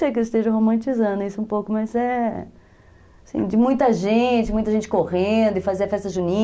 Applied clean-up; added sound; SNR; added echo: none; none; none; none.